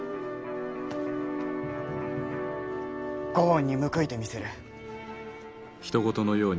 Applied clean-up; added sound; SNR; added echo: none; Electric guitar; 14 dB; none.